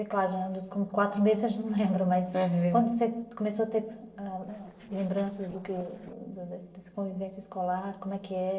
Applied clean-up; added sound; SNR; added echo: neural separator model SepFormer DNS4.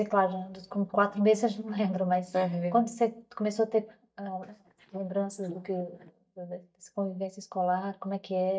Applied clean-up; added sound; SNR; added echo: neural mask model DeepFilterNet 3.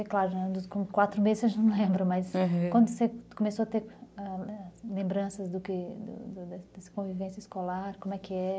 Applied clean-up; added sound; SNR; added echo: none; none; none; none.